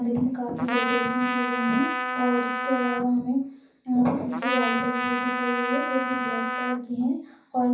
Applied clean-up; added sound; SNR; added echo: none; Trumpet; 2 dB; reverberation time 0.7 s.